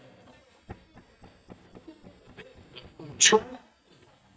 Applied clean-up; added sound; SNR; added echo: neural mask model DeepFilterNet 3.